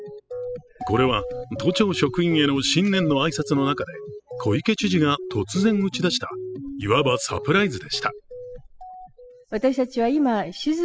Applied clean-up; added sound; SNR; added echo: classical method spectral subtraction.